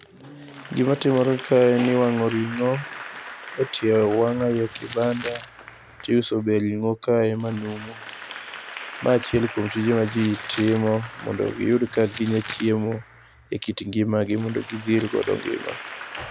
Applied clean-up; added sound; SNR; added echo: none; Crumpling, crinkling + Applause / Crowd; 14 dB; none.